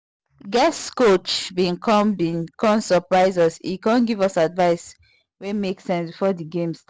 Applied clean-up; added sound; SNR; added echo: none; none; none; none.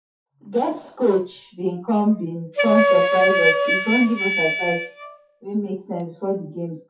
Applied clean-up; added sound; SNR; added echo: classical method WPE with log-MMSE.